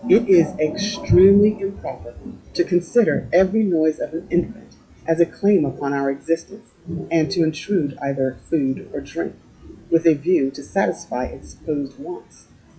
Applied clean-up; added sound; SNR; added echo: classical method WPE with log-MMSE.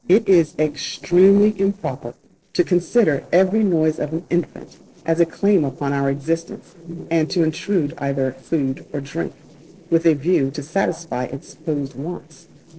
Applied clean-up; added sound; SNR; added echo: neural separator model SepFormer DNS4.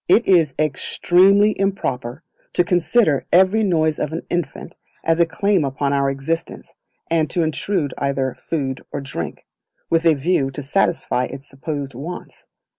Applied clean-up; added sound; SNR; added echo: none; none; none; none.